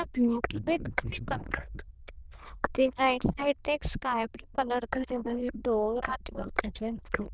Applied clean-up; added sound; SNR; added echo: neural diffusion model UNIVERSE++.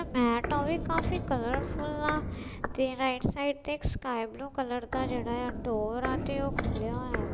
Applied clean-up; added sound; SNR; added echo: none; Walk, footsteps; 3 dB; none.